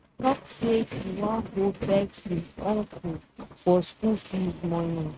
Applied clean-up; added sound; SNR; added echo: neural mask model RNNoise.